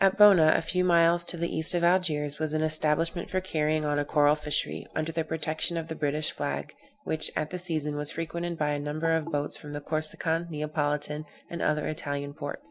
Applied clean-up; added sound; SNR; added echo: none; none; none; none.